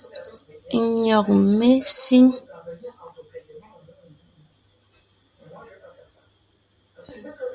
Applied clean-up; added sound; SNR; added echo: none; none; none; none.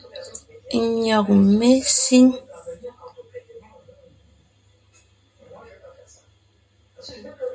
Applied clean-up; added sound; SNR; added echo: none; none; none; reverberation time 0.2 s.